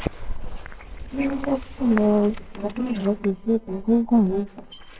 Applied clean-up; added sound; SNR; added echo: neural separator model SepFormer WHAMR!.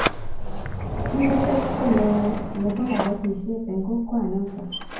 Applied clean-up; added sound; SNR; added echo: none; Sliding door; 3 dB; reverberation time 0.9 s.